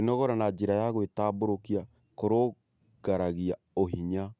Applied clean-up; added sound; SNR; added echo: none; none; none; none.